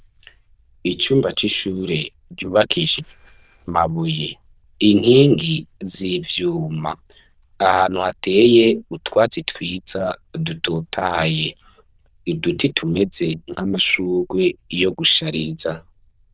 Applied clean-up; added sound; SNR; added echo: neural diffusion model UNIVERSE++.